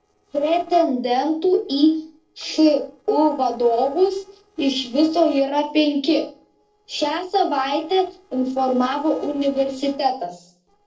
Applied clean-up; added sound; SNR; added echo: neural separator model SepFormer DNS4.